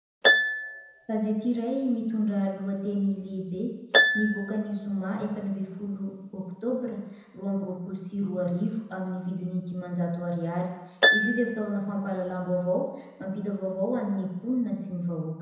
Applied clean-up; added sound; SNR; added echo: none; Harp; 1 dB; reverberation time 1.0 s.